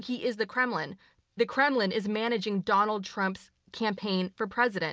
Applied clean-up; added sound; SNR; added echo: none; none; none; none.